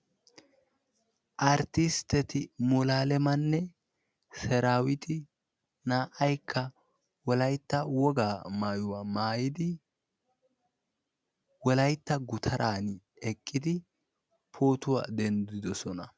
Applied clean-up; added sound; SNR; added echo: none; none; none; none.